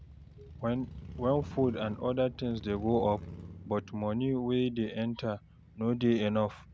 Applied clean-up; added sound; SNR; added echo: none; Motorcycle / Crow; 15 dB; none.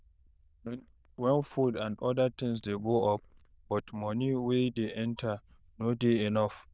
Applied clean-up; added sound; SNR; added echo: neural diffusion model UNIVERSE++.